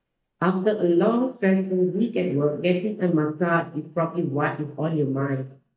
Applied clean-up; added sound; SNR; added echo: neural mask model DeepFilterNet 3.